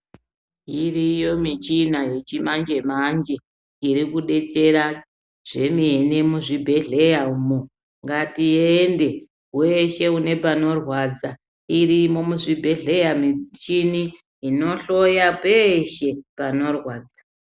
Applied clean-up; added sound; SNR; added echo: none; none; none; none.